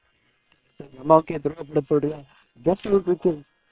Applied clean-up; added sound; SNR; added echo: neural separator model SepFormer WHAM!.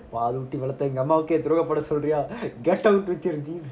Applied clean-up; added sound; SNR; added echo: none; none; none; none.